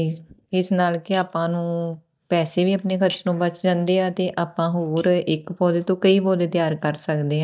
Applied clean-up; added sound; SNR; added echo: neural mask model DeepFilterNet 3.